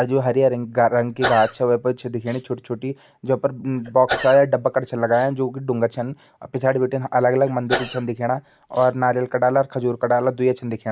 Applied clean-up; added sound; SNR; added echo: neural mask model Resemble Enhance denoiser.